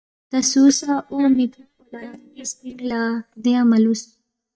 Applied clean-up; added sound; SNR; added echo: neural mask model DeepFilterNet 3.